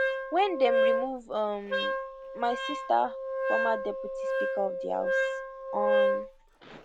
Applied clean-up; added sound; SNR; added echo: none; Wind instrument, woodwind instrument; -2 dB; none.